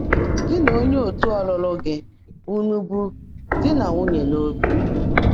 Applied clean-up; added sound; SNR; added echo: none; Walk, footsteps; -1 dB; none.